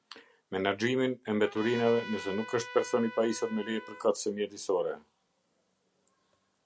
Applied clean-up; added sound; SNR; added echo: none; Trumpet; 13 dB; none.